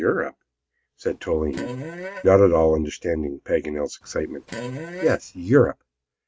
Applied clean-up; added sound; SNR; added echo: neural mask model RNNoise.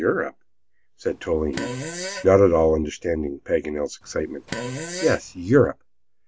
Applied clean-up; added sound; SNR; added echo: none; Fart; 11 dB; none.